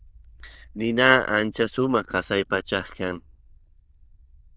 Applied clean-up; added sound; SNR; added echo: neural diffusion model UNIVERSE++.